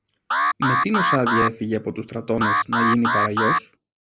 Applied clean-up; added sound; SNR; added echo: neural mask model Resemble Enhance denoiser.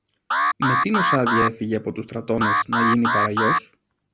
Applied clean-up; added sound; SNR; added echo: none; Alarm; -2 dB; none.